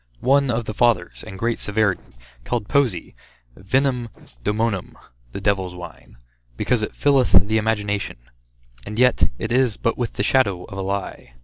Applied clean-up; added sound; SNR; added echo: neural separator model SepFormer DNS4.